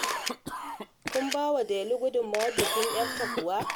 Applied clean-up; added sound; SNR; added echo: none; Cough + Camera; 3 dB; none.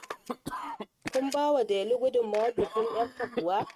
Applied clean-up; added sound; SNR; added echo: neural mask model RNNoise.